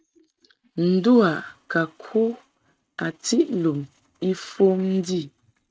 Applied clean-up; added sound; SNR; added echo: neural mask model RNNoise.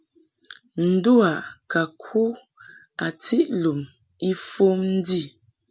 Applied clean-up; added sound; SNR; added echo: none; none; none; none.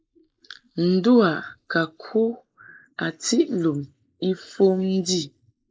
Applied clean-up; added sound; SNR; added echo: neural mask model Resemble Enhance denoiser.